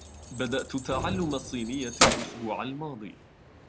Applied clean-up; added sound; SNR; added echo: none; Keys jangling; -1 dB; none.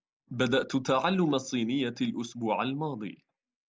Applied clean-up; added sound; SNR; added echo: none; none; none; none.